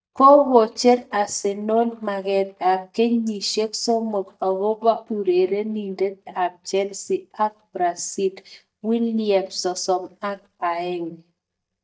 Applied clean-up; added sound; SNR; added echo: neural mask model DeepFilterNet 3.